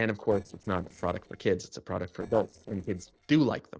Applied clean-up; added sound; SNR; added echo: neural separator model SepFormer DNS4.